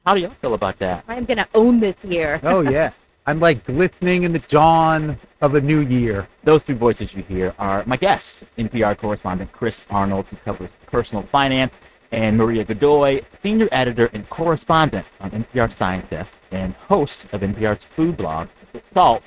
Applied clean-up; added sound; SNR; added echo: neural mask model RNNoise.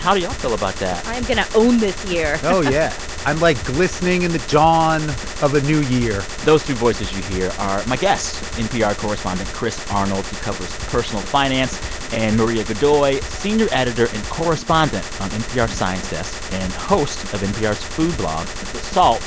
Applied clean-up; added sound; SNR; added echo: none; Gunshot, gunfire; 8 dB; none.